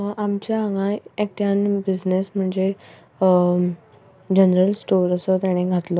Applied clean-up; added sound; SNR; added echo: none; none; none; none.